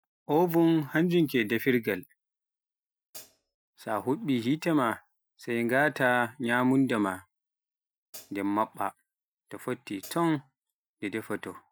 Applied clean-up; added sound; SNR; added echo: classical method Wiener filter.